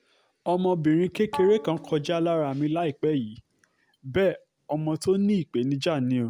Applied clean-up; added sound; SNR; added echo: none; Bowed string instrument; 15 dB; none.